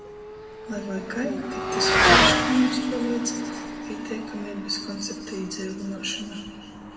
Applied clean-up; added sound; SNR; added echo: none; Motorcycle / Accelerating, revving, vroom; -3 dB; reverberation time 2.1 s.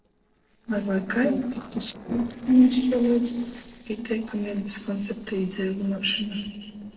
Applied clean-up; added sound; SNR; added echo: neural separator model SepFormer DNS4.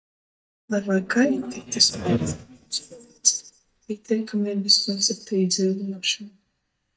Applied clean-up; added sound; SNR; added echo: neural mask model DeepFilterNet 3.